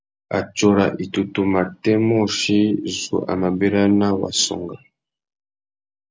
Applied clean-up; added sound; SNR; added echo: none; none; none; none.